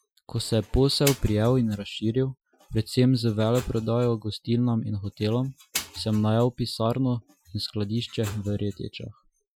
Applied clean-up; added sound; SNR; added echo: classical method Wiener filter.